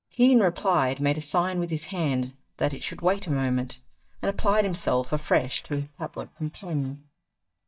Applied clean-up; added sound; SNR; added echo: neural mask model DeepFilterNet 3.